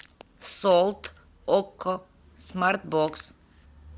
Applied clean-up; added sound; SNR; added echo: none; none; none; none.